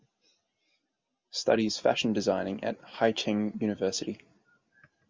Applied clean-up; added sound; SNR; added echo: none; none; none; none.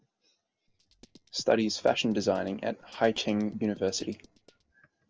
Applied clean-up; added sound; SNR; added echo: neural separator model SepFormer DNS4.